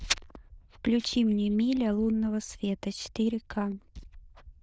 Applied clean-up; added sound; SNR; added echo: neural diffusion model UNIVERSE++.